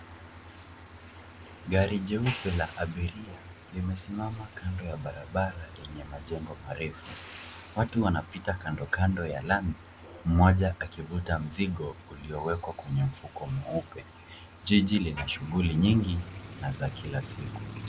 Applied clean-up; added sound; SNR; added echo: none; Motor vehicle (road); 16 dB; none.